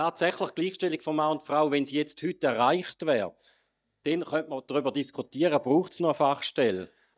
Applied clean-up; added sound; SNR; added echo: neural mask model DeepFilterNet 3.